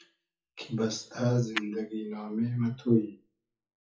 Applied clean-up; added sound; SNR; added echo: classical method WPE with log-MMSE.